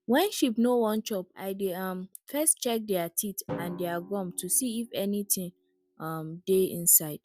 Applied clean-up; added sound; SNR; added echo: none; Drum; 19 dB; none.